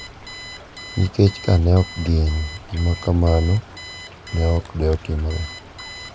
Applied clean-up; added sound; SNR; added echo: none; Alarm + Stream / Trickle, dribble; 16 dB; none.